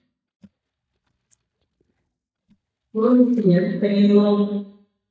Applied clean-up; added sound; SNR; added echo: neural mask model DeepFilterNet 3.